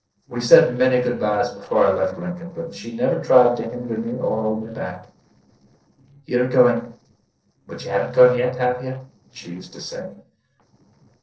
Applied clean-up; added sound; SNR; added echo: neural separator model SepFormer DNS4.